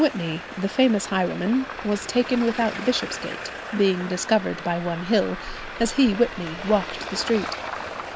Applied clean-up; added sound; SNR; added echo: none; Traffic noise, roadway noise; 10 dB; none.